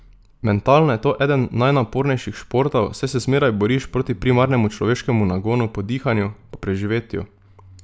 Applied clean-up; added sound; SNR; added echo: none; none; none; none.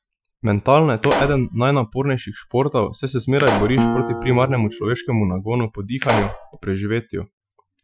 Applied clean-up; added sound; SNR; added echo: classical method Wiener filter.